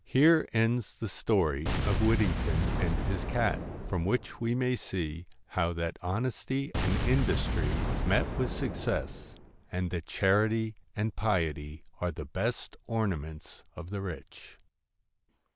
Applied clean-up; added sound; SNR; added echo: none; Boom; 1 dB; none.